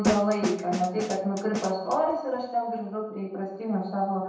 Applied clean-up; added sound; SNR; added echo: none; Snare drum; 4 dB; reverberation time 0.9 s.